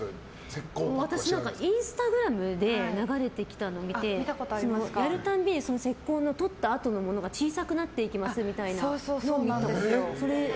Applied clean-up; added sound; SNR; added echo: none; none; none; none.